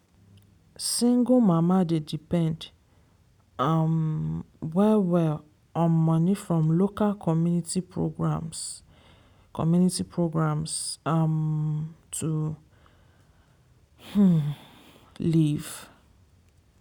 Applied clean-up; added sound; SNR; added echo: none; none; none; none.